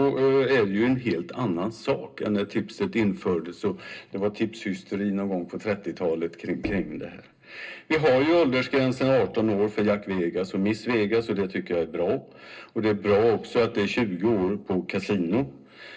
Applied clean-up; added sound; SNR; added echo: neural separator model SepFormer DNS4.